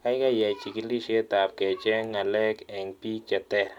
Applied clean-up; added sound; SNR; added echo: none; none; none; none.